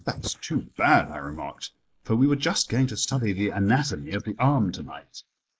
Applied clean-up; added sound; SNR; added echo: neural mask model Resemble Enhance denoiser.